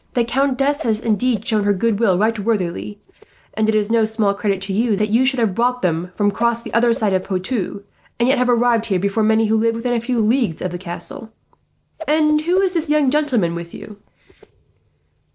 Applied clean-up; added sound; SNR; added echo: neural separator model SepFormer DNS4.